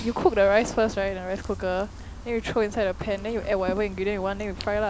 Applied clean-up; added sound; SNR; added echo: none; Fire; 12 dB; none.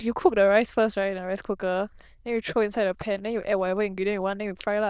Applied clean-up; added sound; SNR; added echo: neural diffusion model UNIVERSE++.